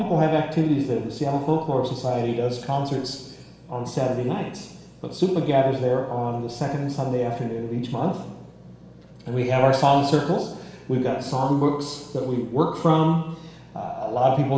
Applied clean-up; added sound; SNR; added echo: none; none; none; reverberation time 1.1 s.